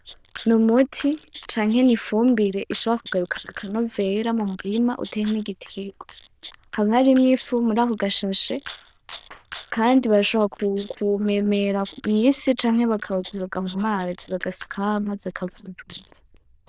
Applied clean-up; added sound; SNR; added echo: neural diffusion model UNIVERSE++.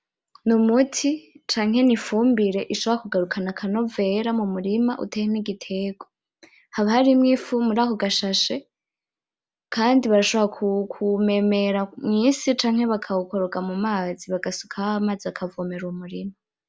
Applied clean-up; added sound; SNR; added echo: none; none; none; none.